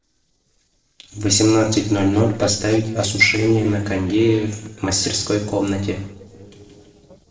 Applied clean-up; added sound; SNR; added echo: neural separator model SepFormer DNS4.